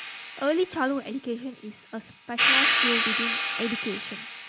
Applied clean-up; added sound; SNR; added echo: none; Hi-hat; -3 dB; none.